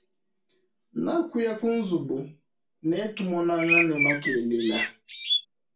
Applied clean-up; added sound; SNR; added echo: none; Bird; -1 dB; reverberation time 0.3 s.